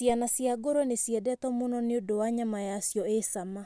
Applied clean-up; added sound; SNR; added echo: none; none; none; none.